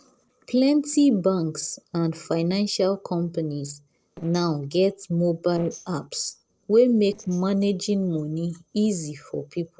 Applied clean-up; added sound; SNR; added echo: neural separator model SepFormer DNS4.